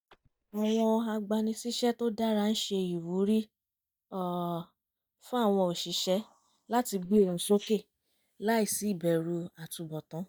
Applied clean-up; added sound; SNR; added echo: neural mask model DeepFilterNet 3.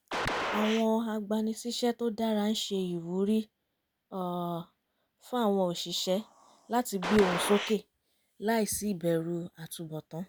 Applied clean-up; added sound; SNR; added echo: none; Gunshot, gunfire; 2 dB; none.